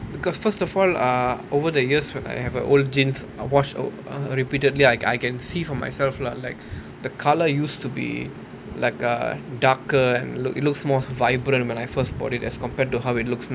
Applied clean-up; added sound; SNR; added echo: none; none; none; none.